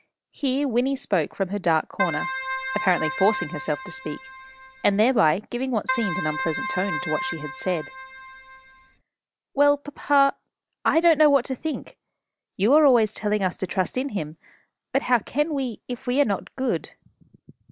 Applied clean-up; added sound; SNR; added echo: none; Keyboard (musical); 6 dB; none.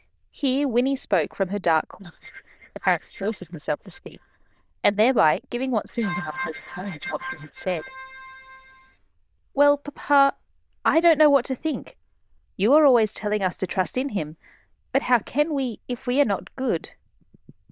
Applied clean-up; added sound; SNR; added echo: neural diffusion model UNIVERSE++.